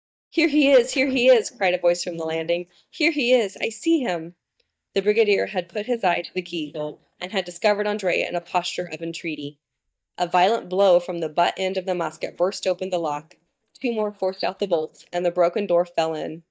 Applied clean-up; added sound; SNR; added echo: neural mask model DeepFilterNet 3.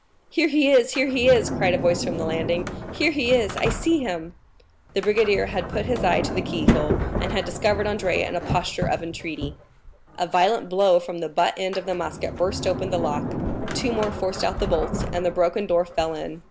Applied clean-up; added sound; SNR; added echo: none; Sliding door; 6 dB; none.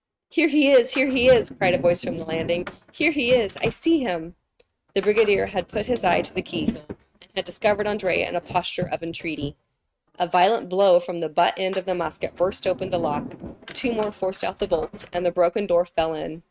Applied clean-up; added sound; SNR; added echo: neural mask model RNNoise.